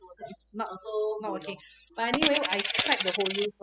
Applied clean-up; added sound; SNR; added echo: classical method spectral subtraction.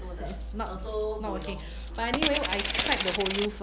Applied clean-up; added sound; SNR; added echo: none; Coin (dropping); 3 dB; none.